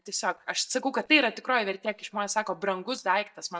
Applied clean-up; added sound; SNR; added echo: neural mask model DeepFilterNet 3.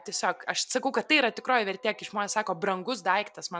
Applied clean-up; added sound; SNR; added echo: none; none; none; none.